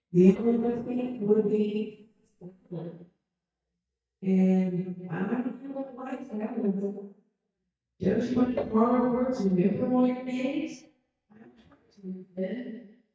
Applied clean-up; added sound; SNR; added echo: neural mask model DeepFilterNet 3.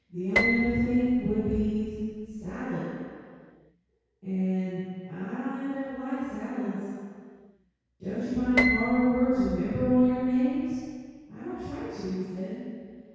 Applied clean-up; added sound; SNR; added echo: none; Piano; 5 dB; reverberation time 2.0 s.